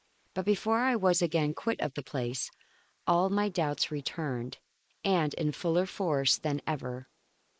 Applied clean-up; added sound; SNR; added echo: neural mask model Resemble Enhance denoiser.